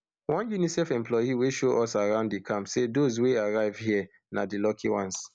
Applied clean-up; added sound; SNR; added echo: none; none; none; none.